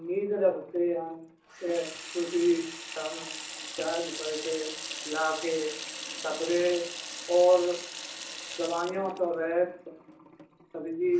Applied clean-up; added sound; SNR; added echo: none; Sink (filling or washing) / Water tap, faucet; 11 dB; reverberation time 0.7 s.